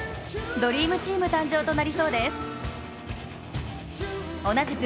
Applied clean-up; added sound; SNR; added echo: none; Wind instrument, woodwind instrument; 17 dB; none.